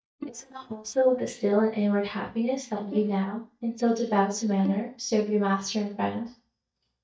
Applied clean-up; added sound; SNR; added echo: neural mask model DeepFilterNet 3.